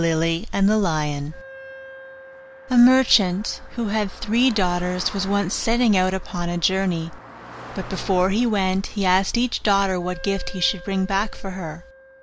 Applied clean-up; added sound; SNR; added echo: none; Wind instrument, woodwind instrument + Car passing by; 19 dB; none.